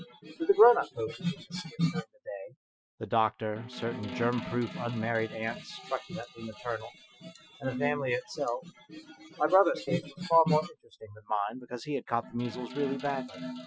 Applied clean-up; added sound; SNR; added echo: classical method Wiener filter.